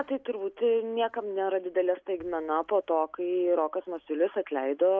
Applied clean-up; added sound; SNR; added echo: none; none; none; none.